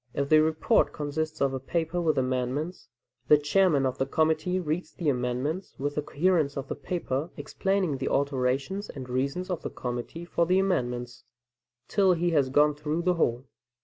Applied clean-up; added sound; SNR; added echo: none; none; none; none.